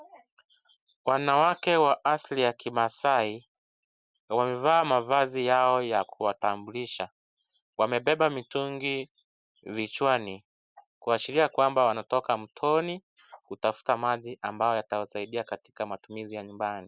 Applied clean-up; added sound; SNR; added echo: none; none; none; none.